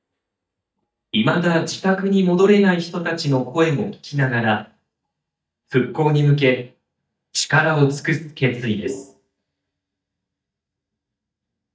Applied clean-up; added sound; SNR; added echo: neural mask model DeepFilterNet 3.